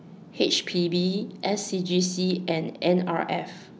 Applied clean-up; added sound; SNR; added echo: none; none; none; none.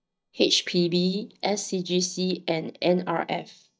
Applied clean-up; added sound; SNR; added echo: neural mask model DeepFilterNet 3.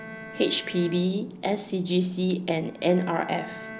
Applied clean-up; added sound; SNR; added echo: none; Bowed string instrument; 17 dB; none.